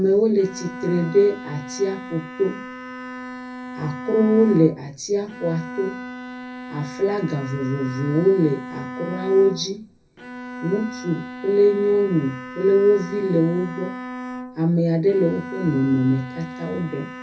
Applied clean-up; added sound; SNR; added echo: none; Bowed string instrument; 12 dB; reverberation time 0.3 s.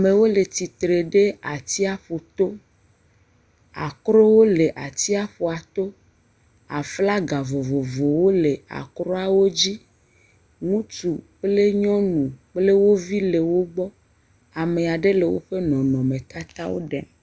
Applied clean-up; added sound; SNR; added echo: none; none; none; none.